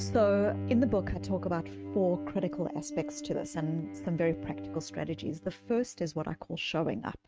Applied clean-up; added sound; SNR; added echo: neural mask model RNNoise.